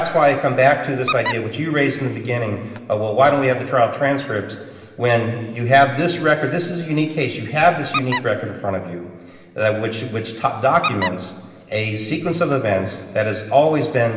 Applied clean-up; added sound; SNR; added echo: none; Squeak; 9 dB; reverberation time 2.0 s.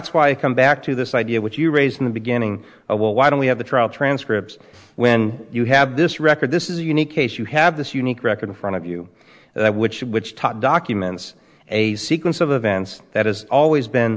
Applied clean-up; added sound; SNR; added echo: none; none; none; none.